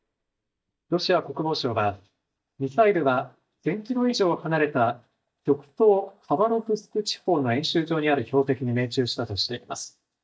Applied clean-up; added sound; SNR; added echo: neural mask model DeepFilterNet 3.